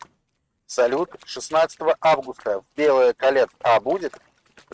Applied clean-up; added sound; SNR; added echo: neural mask model RNNoise.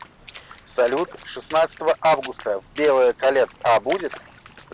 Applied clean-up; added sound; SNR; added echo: none; Water / Splash, splatter; 18 dB; none.